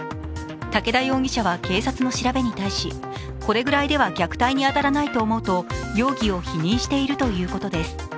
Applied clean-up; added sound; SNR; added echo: none; none; none; none.